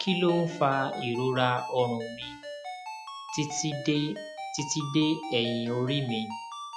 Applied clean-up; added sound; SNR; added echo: classical method log-MMSE.